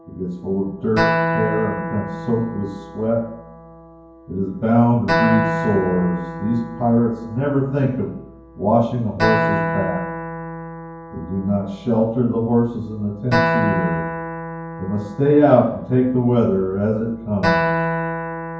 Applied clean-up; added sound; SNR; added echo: none; Acoustic guitar; 4 dB; reverberation time 0.9 s.